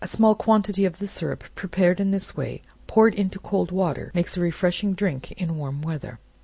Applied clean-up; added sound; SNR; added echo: none; none; none; none.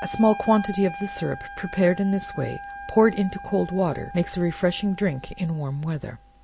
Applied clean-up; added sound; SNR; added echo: none; Wind instrument, woodwind instrument; 14 dB; none.